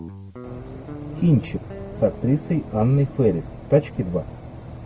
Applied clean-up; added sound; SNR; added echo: none; Guitar; 16 dB; none.